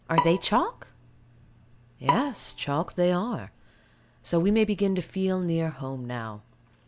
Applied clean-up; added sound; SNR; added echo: none; Bowed string instrument; 6 dB; none.